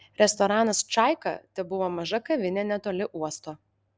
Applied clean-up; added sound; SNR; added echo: none; none; none; none.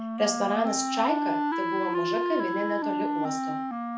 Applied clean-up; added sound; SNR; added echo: none; Wind instrument, woodwind instrument; -2 dB; reverberation time 0.4 s.